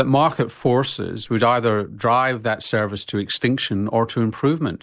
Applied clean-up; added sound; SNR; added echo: none; none; none; none.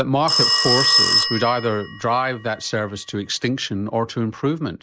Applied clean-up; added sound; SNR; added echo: none; Telephone; 0 dB; none.